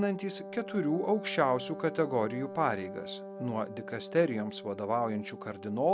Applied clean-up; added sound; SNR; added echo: none; Wind instrument, woodwind instrument; 12 dB; none.